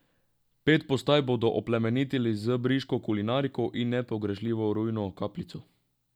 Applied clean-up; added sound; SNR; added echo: none; none; none; none.